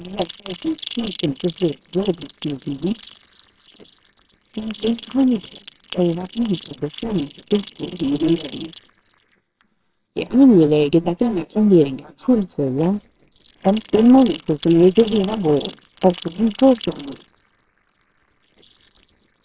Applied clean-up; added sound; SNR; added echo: neural separator model SepFormer WHAMR!.